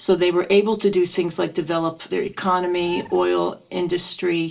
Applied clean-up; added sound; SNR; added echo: none; Bird; 17 dB; reverberation time 0.2 s.